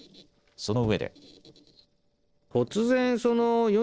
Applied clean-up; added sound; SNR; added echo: neural separator model SepFormer DNS4.